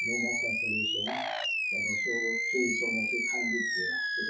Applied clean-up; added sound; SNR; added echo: classical method WPE with log-MMSE.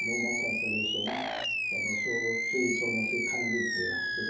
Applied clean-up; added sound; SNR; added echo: none; Animal; -4 dB; reverberation time 2.8 s.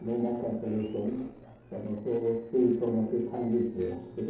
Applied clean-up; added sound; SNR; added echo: neural separator model SepFormer DNS4.